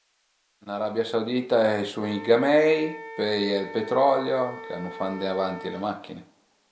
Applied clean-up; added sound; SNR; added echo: none; Wind instrument, woodwind instrument; 16 dB; none.